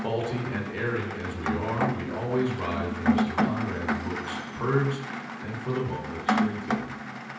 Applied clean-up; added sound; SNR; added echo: none; Rain; -1 dB; reverberation time 0.9 s.